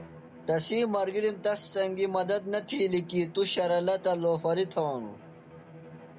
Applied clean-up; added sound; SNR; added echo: none; Bowed string instrument; 20 dB; none.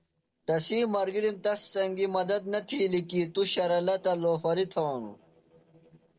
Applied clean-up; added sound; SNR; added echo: neural separator model SepFormer DNS4.